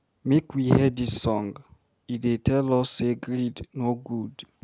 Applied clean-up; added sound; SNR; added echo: none; none; none; none.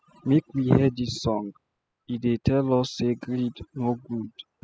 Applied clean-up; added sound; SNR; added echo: classical method spectral subtraction.